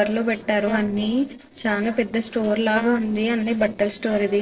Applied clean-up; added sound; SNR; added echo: neural separator model SepFormer DNS4.